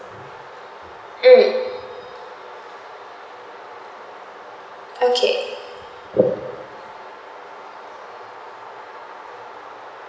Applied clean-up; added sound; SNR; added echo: none; none; none; reverberation time 1.1 s.